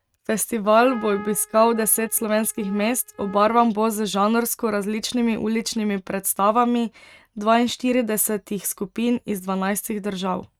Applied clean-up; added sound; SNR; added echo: neural mask model RNNoise.